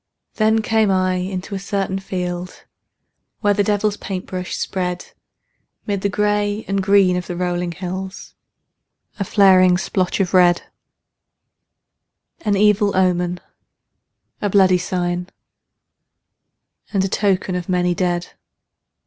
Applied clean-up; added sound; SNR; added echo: none; none; none; none.